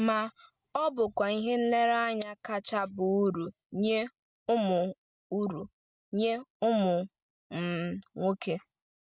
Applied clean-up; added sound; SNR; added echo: none; none; none; none.